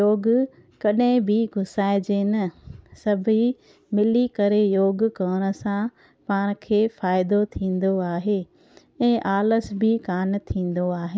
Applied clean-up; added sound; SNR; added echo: none; none; none; none.